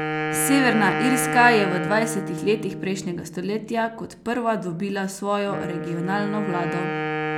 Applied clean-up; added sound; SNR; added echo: none; Wind instrument, woodwind instrument; 5 dB; none.